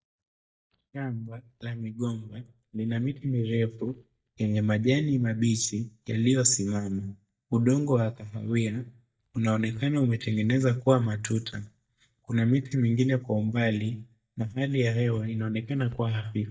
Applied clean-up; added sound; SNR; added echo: neural mask model DeepFilterNet 3.